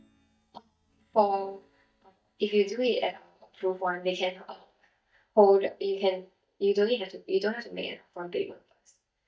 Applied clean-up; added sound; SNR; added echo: neural mask model DeepFilterNet 3.